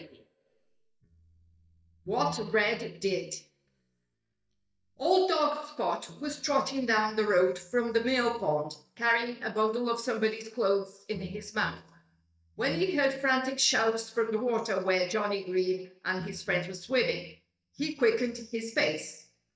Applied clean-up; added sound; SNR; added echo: neural mask model DeepFilterNet 3.